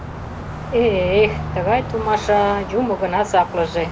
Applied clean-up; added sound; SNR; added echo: none; Car passing by; 9 dB; none.